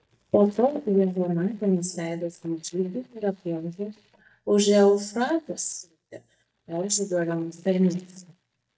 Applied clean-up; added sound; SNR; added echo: neural mask model DeepFilterNet 3.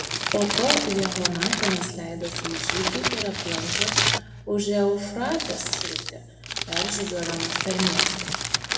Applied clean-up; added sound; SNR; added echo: none; Crumpling, crinkling; -1 dB; reverberation time 1.1 s.